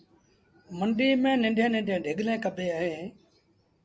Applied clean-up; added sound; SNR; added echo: none; none; none; none.